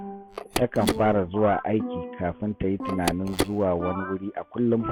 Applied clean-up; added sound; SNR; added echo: none; Percussion + Telephone; 7 dB; none.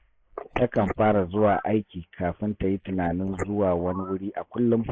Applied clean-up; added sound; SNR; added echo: neural mask model Resemble Enhance denoiser.